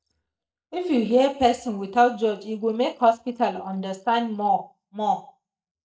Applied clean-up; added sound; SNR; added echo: neural mask model DeepFilterNet 3.